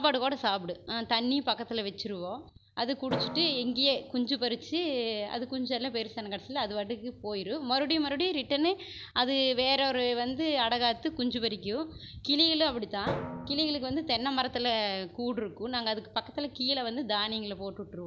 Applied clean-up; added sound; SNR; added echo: none; Drum; 16 dB; none.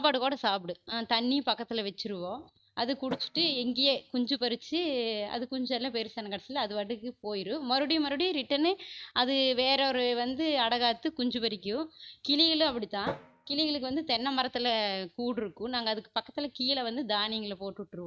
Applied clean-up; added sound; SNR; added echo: neural mask model RNNoise.